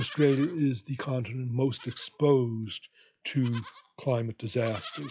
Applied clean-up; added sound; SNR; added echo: classical method log-MMSE.